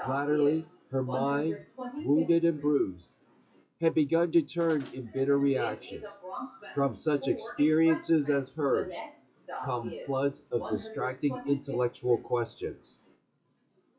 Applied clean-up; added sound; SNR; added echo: classical method WPE with log-MMSE.